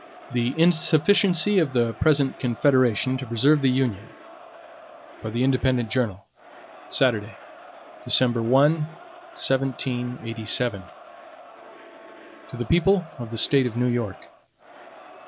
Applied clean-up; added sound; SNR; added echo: none; Crowd; 20 dB; none.